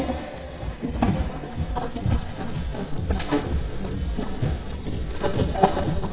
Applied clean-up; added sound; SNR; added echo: neural mask model DeepFilterNet 3.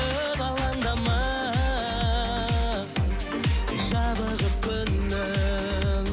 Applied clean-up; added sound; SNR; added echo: none; none; none; none.